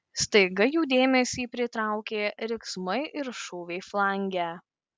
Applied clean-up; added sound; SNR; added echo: none; none; none; none.